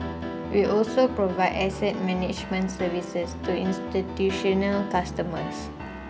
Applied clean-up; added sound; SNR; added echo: none; Piano; 8 dB; none.